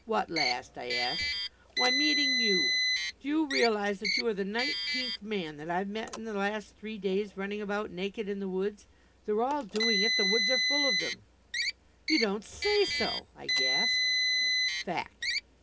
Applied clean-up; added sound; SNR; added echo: none; Car; -1 dB; reverberation time 0.3 s.